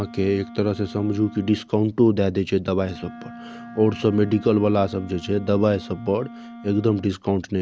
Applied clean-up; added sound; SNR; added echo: none; Wind instrument, woodwind instrument; 18 dB; none.